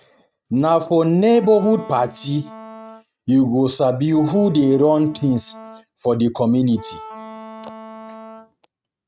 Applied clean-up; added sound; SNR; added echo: neural mask model RNNoise.